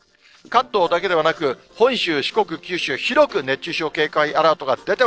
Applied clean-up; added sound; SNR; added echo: neural separator model SepFormer DNS4.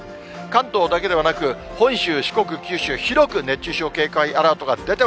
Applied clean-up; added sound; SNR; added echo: none; none; none; none.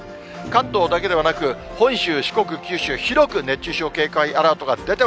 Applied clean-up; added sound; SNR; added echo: none; Thump, thud; 16 dB; none.